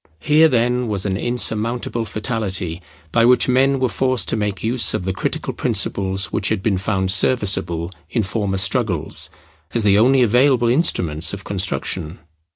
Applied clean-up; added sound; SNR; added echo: none; none; none; none.